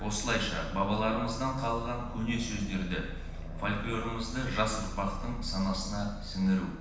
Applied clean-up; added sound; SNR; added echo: none; Aircraft; 6 dB; reverberation time 0.9 s.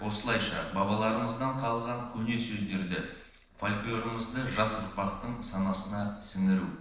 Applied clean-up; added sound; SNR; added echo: neural separator model SepFormer DNS4.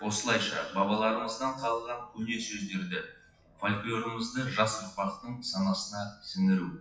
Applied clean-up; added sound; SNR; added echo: classical method WPE with log-MMSE.